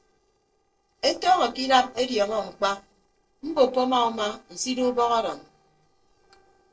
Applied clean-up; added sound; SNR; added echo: neural separator model SepFormer DNS4.